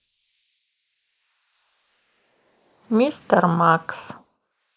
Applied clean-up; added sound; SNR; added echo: neural mask model Resemble Enhance denoiser.